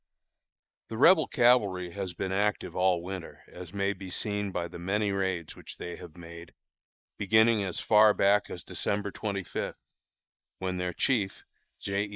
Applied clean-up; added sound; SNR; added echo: neural mask model Resemble Enhance denoiser.